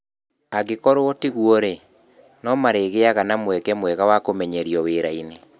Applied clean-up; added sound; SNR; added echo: none; none; none; none.